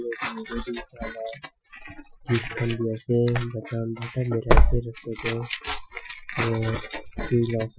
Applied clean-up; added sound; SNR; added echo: classical method Wiener filter.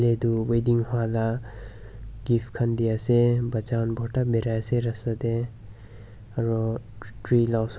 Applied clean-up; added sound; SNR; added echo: none; none; none; none.